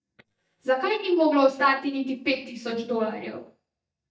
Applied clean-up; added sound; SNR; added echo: neural mask model DeepFilterNet 3.